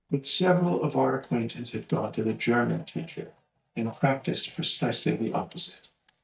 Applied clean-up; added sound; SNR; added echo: neural mask model DeepFilterNet 3.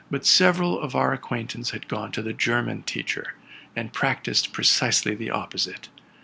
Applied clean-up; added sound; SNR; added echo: none; none; none; none.